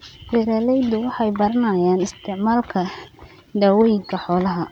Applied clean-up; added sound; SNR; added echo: none; none; none; none.